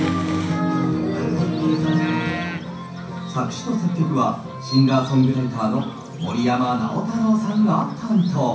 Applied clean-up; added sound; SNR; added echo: none; Bird vocalization, bird call, bird song; 18 dB; reverberation time 0.6 s.